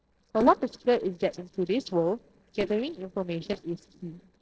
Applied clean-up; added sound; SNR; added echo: neural separator model SepFormer DNS4.